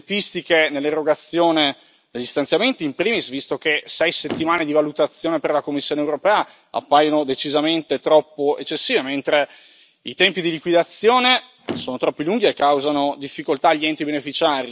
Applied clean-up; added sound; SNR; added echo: none; Motor vehicle (road); 14 dB; none.